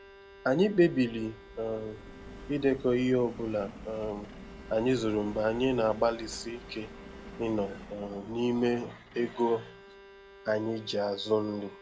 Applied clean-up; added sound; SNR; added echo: none; Subway, metro, underground + Bowed string instrument; 17 dB; none.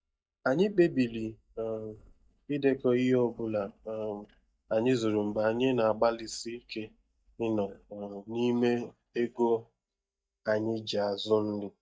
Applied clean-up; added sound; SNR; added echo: neural mask model DeepFilterNet 3.